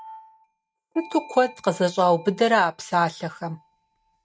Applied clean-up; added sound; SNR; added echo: neural mask model RNNoise.